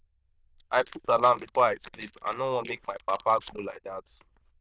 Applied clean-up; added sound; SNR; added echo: neural diffusion model UNIVERSE++.